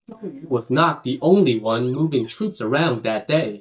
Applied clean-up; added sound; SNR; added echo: neural mask model DeepFilterNet 3.